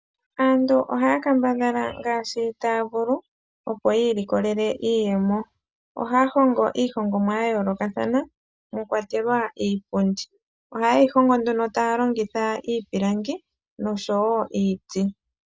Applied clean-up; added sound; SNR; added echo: none; none; none; none.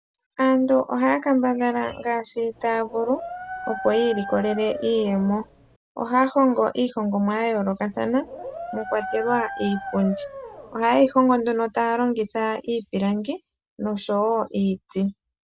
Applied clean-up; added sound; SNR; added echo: none; Dog; 11 dB; none.